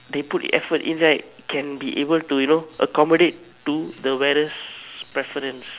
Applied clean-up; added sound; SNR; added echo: none; none; none; none.